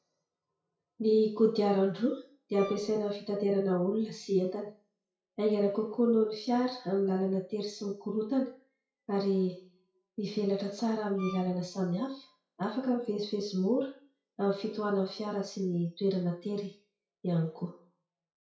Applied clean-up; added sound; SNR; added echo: classical method WPE with log-MMSE.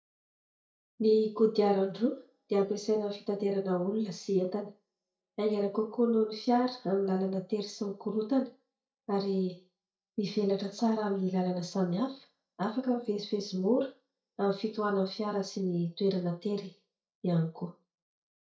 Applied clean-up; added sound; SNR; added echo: neural mask model DeepFilterNet 3.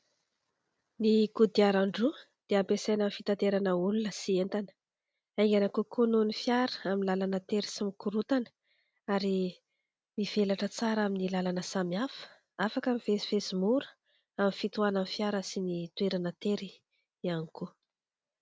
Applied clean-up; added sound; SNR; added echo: none; none; none; none.